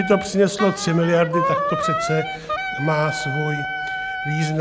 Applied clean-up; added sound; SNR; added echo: none; Wind instrument, woodwind instrument; 4 dB; none.